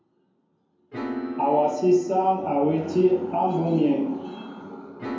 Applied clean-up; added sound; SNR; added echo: none; Piano; 14 dB; reverberation time 0.9 s.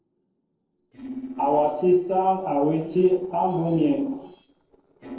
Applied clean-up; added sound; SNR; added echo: neural separator model SepFormer DNS4.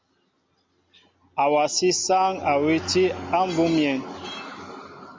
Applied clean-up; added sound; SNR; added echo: none; none; none; none.